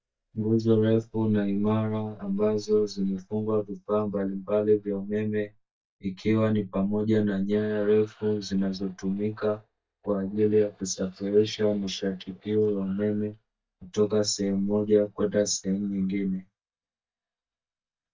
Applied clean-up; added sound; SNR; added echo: neural mask model DeepFilterNet 3.